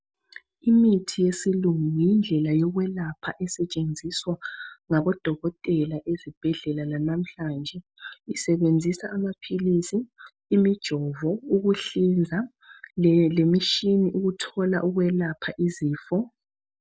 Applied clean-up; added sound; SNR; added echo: none; none; none; none.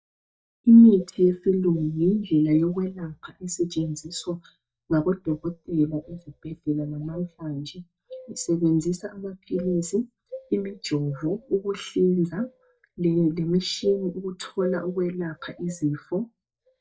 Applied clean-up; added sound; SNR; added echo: neural mask model DeepFilterNet 3.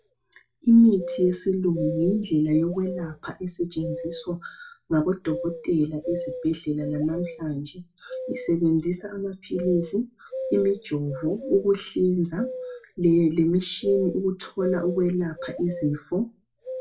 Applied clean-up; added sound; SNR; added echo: none; Bird vocalization, bird call, bird song; 12 dB; reverberation time 0.2 s.